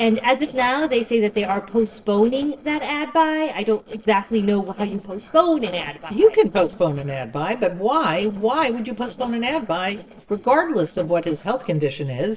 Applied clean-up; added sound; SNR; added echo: neural separator model SepFormer DNS4.